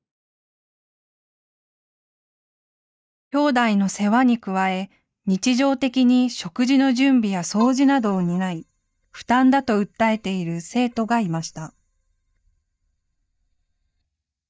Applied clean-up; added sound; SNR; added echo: neural mask model DeepFilterNet 3.